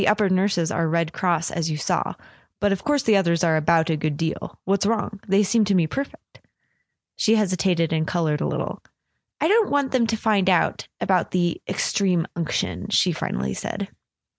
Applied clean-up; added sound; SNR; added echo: none; none; none; none.